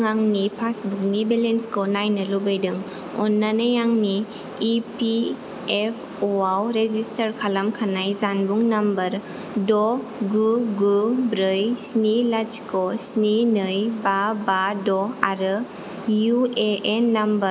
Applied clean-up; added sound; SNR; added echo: none; none; none; none.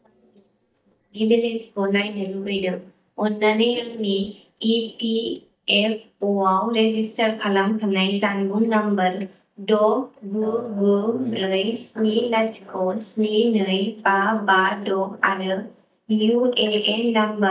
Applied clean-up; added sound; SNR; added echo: neural mask model DeepFilterNet 3.